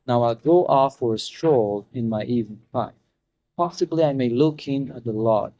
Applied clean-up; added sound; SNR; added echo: neural mask model DeepFilterNet 3.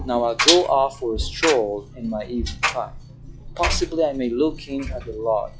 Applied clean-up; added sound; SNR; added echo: classical method log-MMSE.